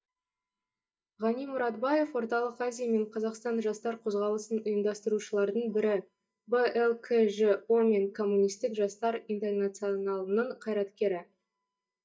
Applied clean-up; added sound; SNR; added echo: neural mask model DeepFilterNet 3.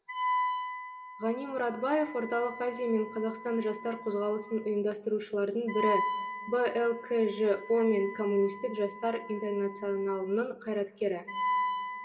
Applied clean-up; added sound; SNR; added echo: none; Wind instrument, woodwind instrument; 6 dB; reverberation time 2.7 s.